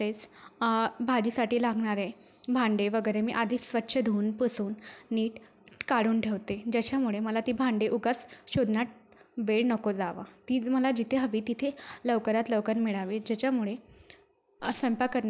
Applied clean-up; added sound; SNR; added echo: none; Coin (dropping); 15 dB; none.